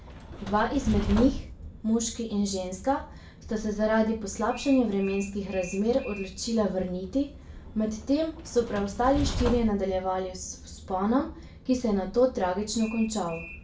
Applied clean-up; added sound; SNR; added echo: none; Train; 10 dB; reverberation time 0.3 s.